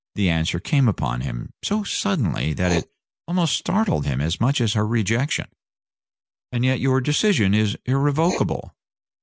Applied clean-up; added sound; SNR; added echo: none; Writing; 19 dB; none.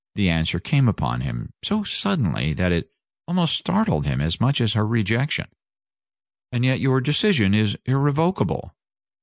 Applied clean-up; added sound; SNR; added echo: none; none; none; none.